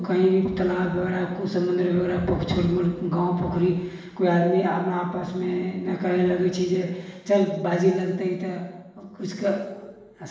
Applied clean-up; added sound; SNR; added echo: none; none; none; reverberation time 0.9 s.